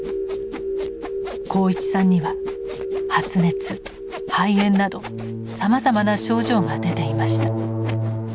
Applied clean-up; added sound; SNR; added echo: none; Sawing; 16 dB; none.